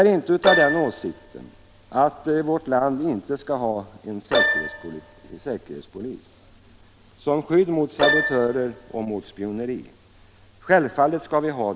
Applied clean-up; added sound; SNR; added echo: none; Keyboard (musical); 5 dB; none.